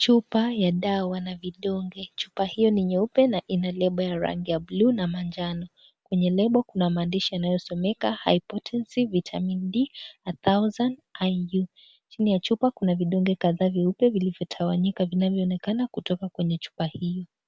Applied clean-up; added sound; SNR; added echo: none; none; none; none.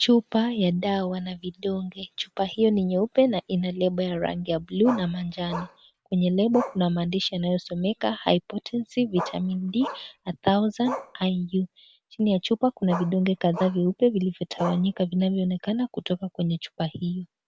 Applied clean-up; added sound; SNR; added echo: none; Bark; 13 dB; none.